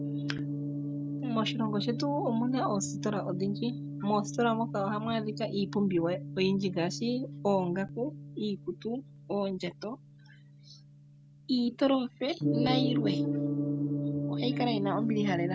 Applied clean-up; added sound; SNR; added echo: none; Gong; 3 dB; none.